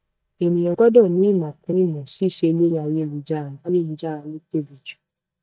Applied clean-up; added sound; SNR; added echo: neural mask model DeepFilterNet 3.